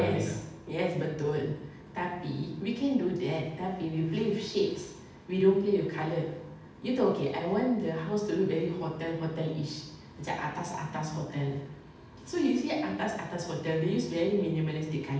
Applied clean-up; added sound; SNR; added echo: none; none; none; reverberation time 0.8 s.